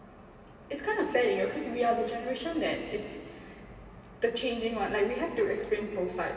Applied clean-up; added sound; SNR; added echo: none; none; none; reverberation time 2.7 s.